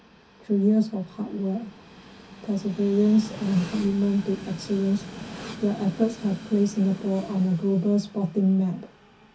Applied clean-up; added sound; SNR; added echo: none; Train; 16 dB; reverberation time 0.3 s.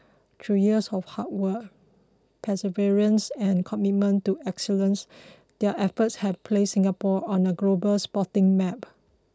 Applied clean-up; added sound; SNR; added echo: none; none; none; none.